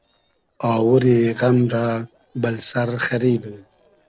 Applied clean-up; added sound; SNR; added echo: neural separator model SepFormer DNS4.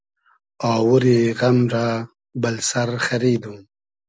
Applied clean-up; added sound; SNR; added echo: none; none; none; none.